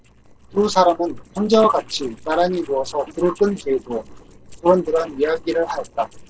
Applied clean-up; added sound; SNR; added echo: neural separator model SepFormer DNS4.